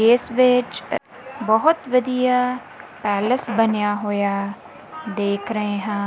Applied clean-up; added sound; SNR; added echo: none; none; none; none.